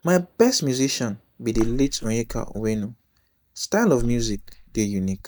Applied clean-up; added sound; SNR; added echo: neural mask model DeepFilterNet 3.